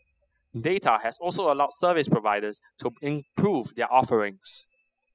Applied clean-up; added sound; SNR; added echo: classical method spectral subtraction.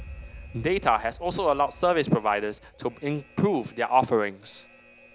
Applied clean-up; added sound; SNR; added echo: none; Alarm; 20 dB; none.